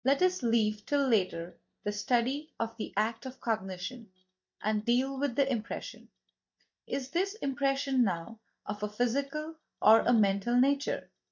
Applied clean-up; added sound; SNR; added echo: neural mask model DeepFilterNet 3.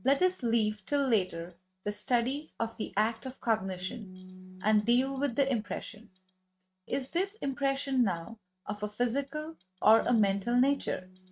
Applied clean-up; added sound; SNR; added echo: neural mask model RNNoise.